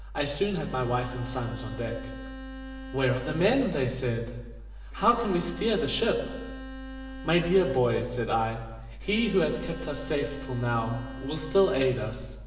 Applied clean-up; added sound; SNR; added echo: none; Bowed string instrument; 14 dB; reverberation time 1.1 s.